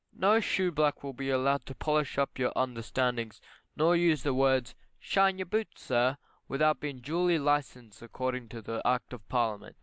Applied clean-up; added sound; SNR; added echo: none; none; none; none.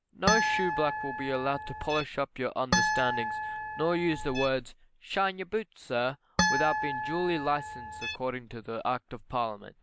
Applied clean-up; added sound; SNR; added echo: none; Harp; -1 dB; none.